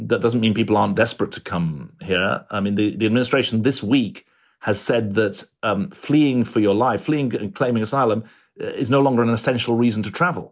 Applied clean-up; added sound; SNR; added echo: none; none; none; none.